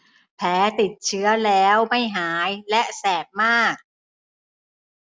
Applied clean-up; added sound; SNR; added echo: none; none; none; none.